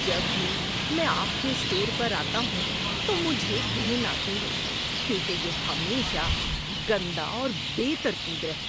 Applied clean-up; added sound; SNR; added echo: none; Traffic noise, roadway noise; -2 dB; none.